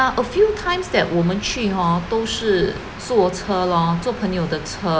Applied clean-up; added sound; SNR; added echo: none; Walk, footsteps / Waves, surf / Wind; 20 dB; none.